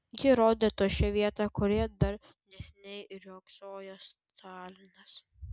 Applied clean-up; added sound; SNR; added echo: none; none; none; none.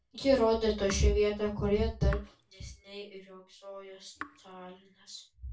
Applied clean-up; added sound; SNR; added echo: none; Raindrop / Drip; 19 dB; reverberation time 0.2 s.